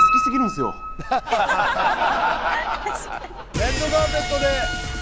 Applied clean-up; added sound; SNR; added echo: none; Piano; 4 dB; none.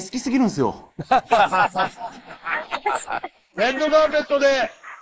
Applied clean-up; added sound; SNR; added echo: neural mask model Resemble Enhance denoiser.